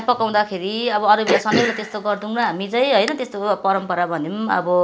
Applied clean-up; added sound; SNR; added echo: none; Cough; 7 dB; none.